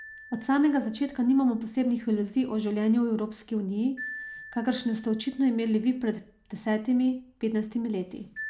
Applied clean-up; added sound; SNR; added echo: none; Marimba, xylophone; 19 dB; none.